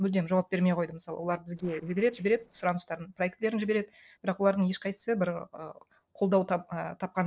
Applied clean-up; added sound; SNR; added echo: neural separator model SepFormer DNS4.